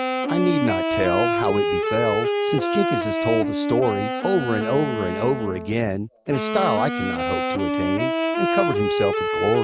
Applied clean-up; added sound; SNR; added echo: none; Wind instrument, woodwind instrument; -1 dB; none.